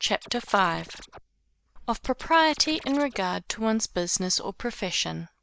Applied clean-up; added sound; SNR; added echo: neural mask model Resemble Enhance denoiser.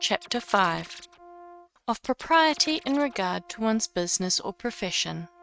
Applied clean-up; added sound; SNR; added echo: neural mask model RNNoise.